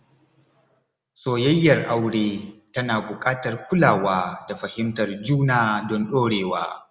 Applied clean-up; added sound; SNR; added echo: none; none; none; none.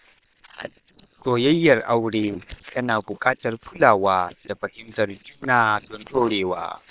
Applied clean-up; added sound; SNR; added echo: neural separator model SepFormer WHAM!.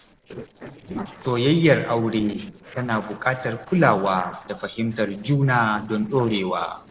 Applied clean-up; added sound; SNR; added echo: neural separator model SepFormer DNS4.